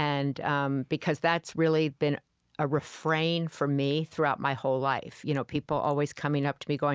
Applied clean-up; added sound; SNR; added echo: none; none; none; none.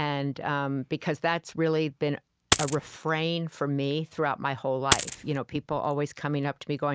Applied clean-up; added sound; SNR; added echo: none; Coin (dropping); -2 dB; none.